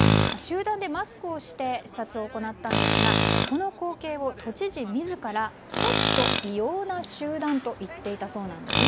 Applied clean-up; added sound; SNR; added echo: none; Tools; -4 dB; none.